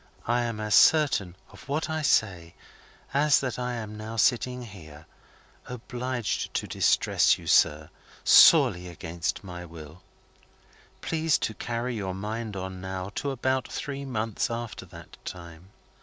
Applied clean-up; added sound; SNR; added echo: none; none; none; none.